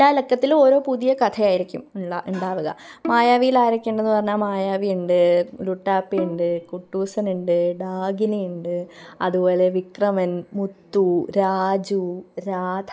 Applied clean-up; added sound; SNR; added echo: none; Bowed string instrument; 16 dB; none.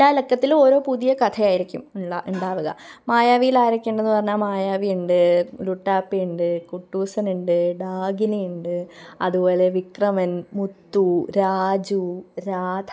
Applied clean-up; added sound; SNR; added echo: none; none; none; none.